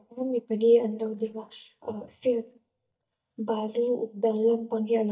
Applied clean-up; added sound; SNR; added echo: neural mask model DeepFilterNet 3.